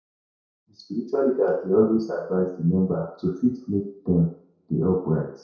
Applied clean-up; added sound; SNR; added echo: none; none; none; reverberation time 0.5 s.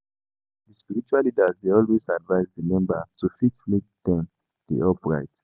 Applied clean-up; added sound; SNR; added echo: none; none; none; none.